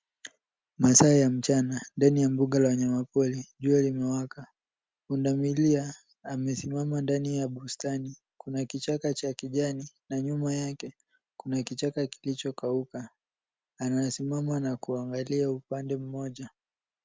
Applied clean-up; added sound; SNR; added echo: none; none; none; none.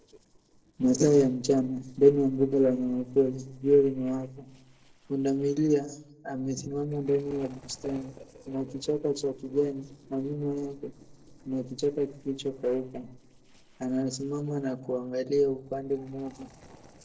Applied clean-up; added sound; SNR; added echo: neural separator model SepFormer DNS4.